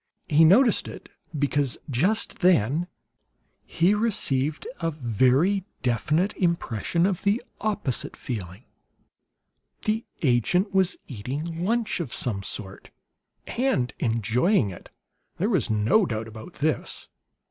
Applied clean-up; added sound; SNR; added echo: none; none; none; none.